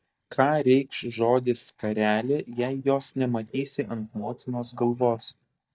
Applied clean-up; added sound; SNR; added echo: neural mask model DeepFilterNet 3.